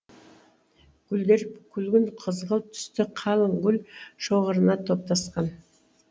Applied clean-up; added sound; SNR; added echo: none; none; none; none.